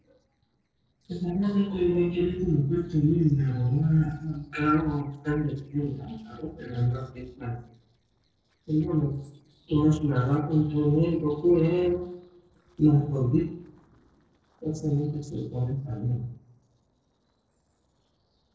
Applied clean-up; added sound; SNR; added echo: neural separator model SepFormer DNS4.